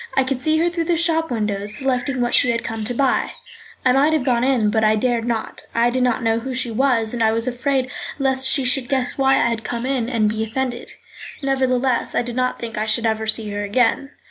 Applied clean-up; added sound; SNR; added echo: none; Bird; 14 dB; none.